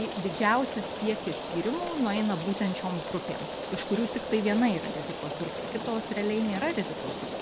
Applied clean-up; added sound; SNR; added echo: none; Rain; 6 dB; none.